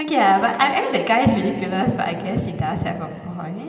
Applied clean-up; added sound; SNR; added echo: none; none; none; reverberation time 2.9 s.